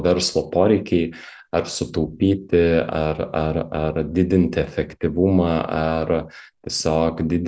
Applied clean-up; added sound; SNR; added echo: none; none; none; none.